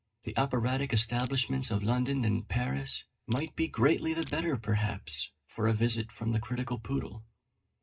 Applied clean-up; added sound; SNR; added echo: none; Crushing; 16 dB; reverberation time 0.2 s.